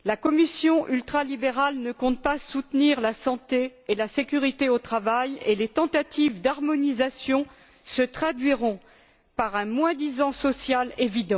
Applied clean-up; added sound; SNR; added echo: none; none; none; none.